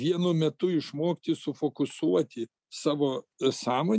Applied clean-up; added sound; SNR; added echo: none; none; none; none.